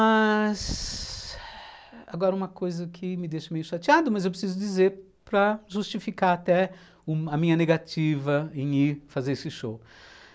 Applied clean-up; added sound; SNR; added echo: none; none; none; none.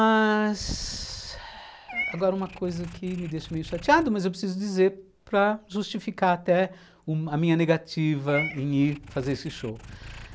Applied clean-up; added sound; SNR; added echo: none; Meow / Purr; 16 dB; none.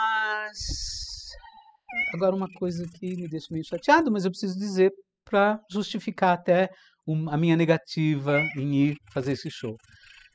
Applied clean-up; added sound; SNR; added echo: classical method spectral subtraction.